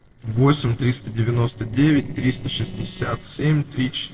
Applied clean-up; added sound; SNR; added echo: neural separator model SepFormer DNS4.